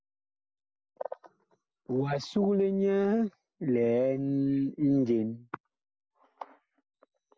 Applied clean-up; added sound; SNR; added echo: none; none; none; none.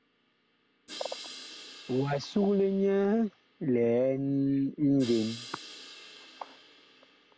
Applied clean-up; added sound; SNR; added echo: none; Crash cymbal; 19 dB; none.